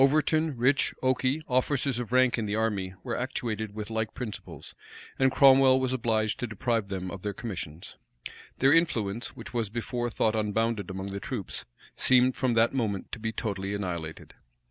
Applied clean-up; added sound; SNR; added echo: none; none; none; none.